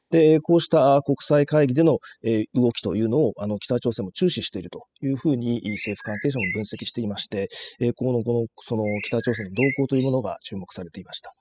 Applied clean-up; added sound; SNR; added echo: classical method spectral subtraction.